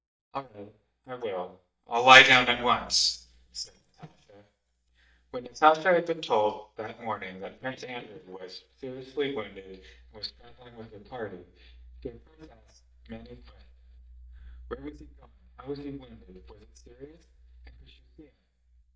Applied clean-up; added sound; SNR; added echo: neural mask model DeepFilterNet 3.